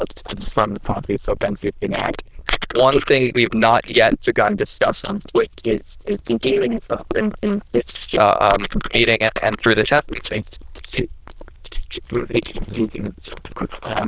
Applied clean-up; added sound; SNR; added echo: neural diffusion model UNIVERSE++.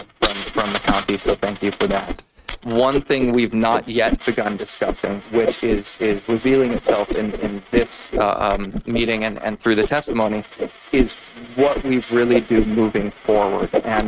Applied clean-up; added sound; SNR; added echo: neural mask model RNNoise.